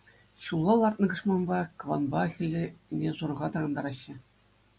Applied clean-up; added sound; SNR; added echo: none; none; none; none.